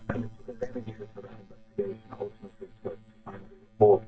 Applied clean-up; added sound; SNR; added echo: neural mask model DeepFilterNet 3.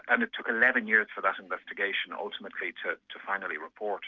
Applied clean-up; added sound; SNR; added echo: none; none; none; none.